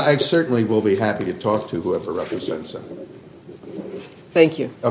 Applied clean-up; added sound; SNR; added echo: none; none; none; none.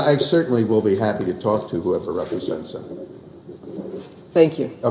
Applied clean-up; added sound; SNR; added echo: none; none; none; reverberation time 1.4 s.